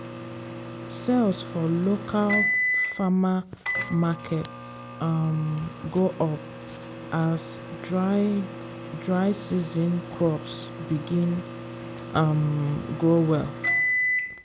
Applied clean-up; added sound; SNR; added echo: none; Microwave oven; 6 dB; none.